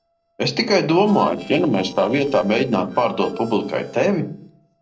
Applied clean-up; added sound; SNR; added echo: neural separator model SepFormer DNS4.